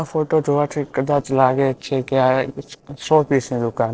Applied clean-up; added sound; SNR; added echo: neural separator model SepFormer DNS4.